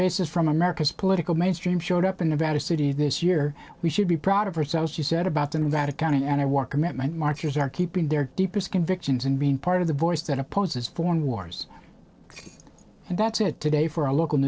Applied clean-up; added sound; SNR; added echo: neural separator model SepFormer DNS4.